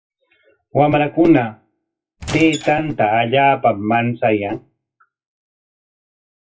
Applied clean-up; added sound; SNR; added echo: classical method WPE with log-MMSE.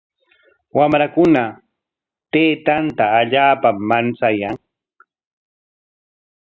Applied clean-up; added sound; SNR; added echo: none; none; none; none.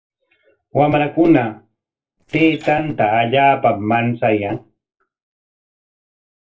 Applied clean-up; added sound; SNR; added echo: neural separator model SepFormer DNS4.